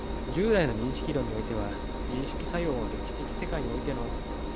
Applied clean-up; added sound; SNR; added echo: none; Engine; 1 dB; none.